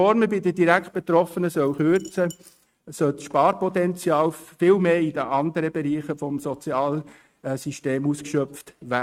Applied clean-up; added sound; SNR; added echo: neural mask model RNNoise.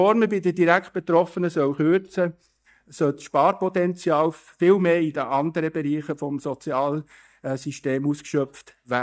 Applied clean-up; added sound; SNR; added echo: neural mask model DeepFilterNet 3.